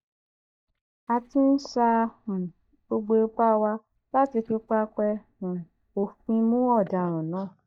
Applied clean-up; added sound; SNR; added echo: neural mask model DeepFilterNet 3.